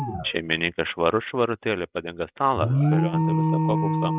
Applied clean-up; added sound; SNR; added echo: neural mask model RNNoise.